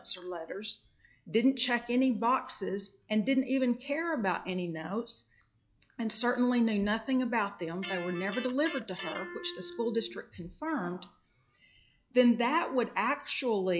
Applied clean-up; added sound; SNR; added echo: classical method log-MMSE.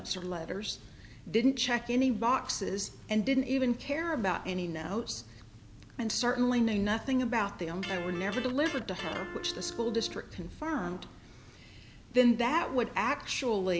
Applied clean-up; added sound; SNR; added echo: none; Electric guitar; 11 dB; none.